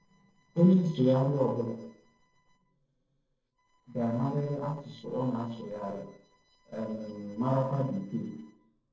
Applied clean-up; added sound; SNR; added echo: neural separator model SepFormer DNS4.